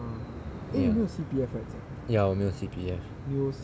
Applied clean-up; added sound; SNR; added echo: none; none; none; none.